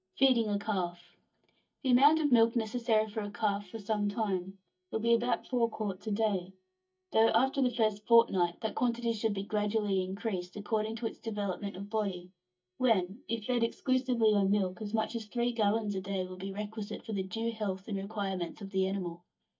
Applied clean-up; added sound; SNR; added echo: neural mask model DeepFilterNet 3.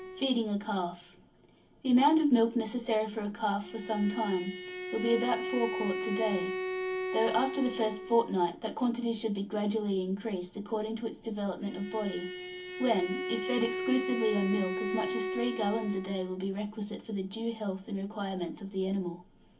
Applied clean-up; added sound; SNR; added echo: none; Bowed string instrument; 7 dB; reverberation time 0.3 s.